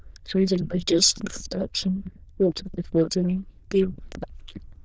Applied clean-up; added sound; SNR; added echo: neural diffusion model UNIVERSE++.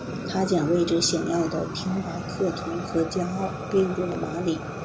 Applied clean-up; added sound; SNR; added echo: none; Fire; 6 dB; none.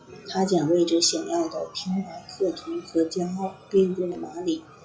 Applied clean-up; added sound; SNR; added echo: classical method log-MMSE.